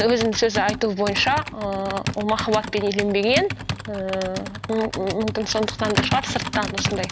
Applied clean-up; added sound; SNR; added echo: none; Computer keyboard; 6 dB; none.